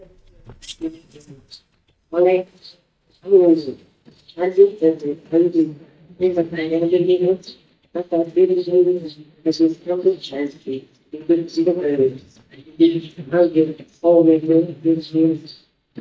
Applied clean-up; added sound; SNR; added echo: neural mask model DeepFilterNet 3.